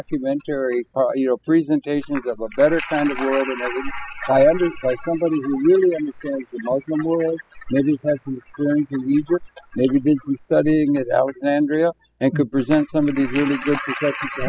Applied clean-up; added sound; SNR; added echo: classical method spectral subtraction.